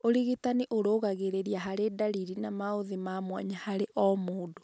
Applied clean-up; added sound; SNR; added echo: none; none; none; none.